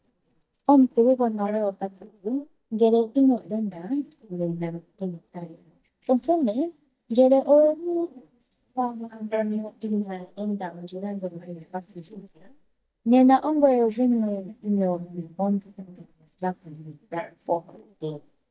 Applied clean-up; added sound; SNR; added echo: neural mask model DeepFilterNet 3.